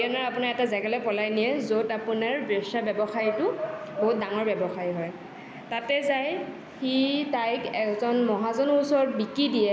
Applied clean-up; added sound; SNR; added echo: none; Bark / Motor vehicle (road) / Siren; 14 dB; none.